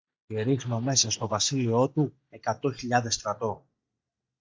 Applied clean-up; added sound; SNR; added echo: neural mask model DeepFilterNet 3.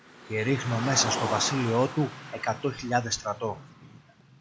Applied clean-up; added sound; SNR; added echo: none; Car; 8 dB; none.